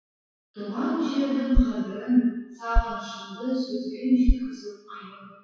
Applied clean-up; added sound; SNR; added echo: classical method WPE with log-MMSE.